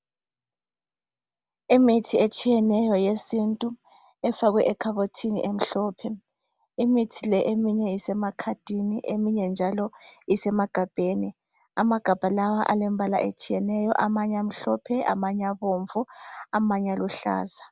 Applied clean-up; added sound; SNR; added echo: none; none; none; none.